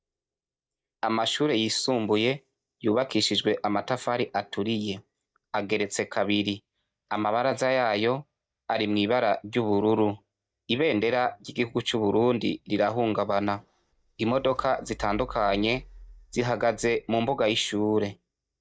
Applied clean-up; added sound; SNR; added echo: neural mask model DeepFilterNet 3.